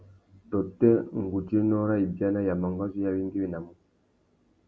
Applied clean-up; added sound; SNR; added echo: none; none; none; none.